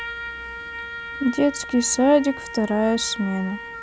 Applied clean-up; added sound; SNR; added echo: none; Trumpet; 11 dB; none.